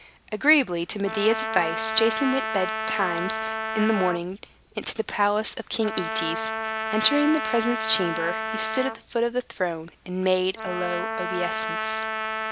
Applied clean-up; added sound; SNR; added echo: none; Trumpet; 5 dB; none.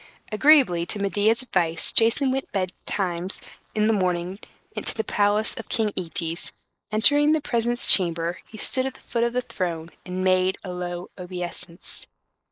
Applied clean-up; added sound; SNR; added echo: neural mask model Resemble Enhance denoiser.